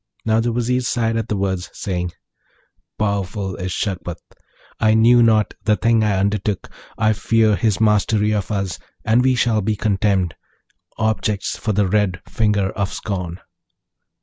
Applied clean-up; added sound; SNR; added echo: none; none; none; none.